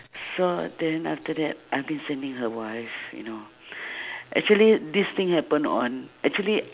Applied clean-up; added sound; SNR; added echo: none; none; none; none.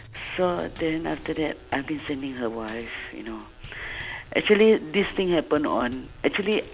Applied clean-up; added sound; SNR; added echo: none; Wind + Bass drum / Snare drum / Drum kit; 19 dB; none.